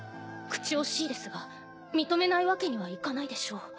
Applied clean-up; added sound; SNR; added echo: none; none; none; none.